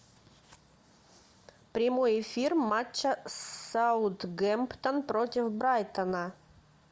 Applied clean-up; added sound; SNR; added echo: none; none; none; none.